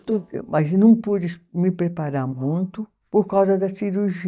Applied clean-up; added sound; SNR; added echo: neural mask model DeepFilterNet 3.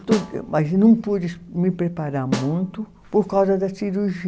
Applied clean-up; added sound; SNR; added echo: none; Snare drum; 11 dB; none.